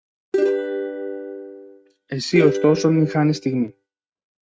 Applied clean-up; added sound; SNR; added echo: neural mask model RNNoise.